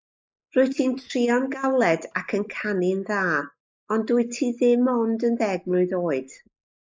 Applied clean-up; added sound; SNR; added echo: neural mask model Resemble Enhance denoiser.